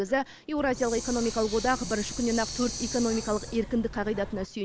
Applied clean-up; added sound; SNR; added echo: none; Hiss; 9 dB; none.